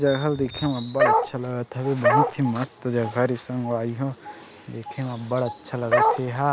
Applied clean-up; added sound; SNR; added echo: none; Bark; -5 dB; none.